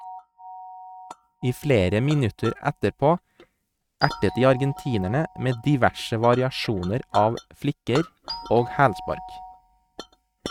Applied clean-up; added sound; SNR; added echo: neural mask model RNNoise.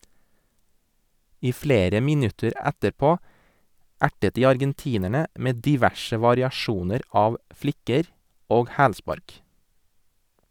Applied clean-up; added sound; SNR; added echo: none; none; none; none.